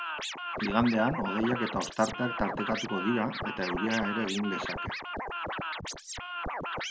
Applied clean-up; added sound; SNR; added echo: none; Scratching (performance technique); 4 dB; none.